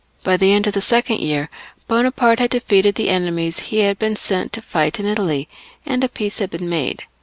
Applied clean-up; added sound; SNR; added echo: none; none; none; none.